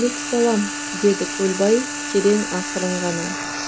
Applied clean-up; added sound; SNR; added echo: none; Frying (food) + Wind instrument, woodwind instrument; 6 dB; none.